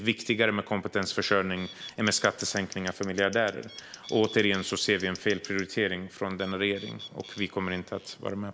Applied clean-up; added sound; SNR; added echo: none; Scissors + Bird; 18 dB; none.